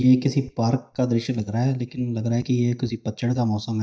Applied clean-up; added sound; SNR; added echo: neural mask model DeepFilterNet 3.